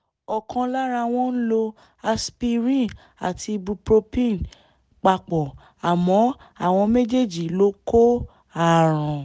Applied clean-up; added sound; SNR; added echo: none; none; none; none.